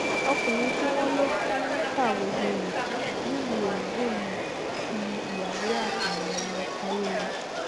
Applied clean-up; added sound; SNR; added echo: none; Subway, metro, underground; -3 dB; none.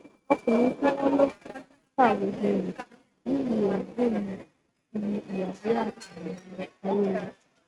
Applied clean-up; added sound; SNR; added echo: neural mask model RNNoise.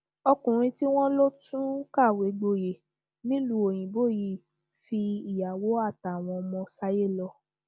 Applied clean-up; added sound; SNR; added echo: none; none; none; none.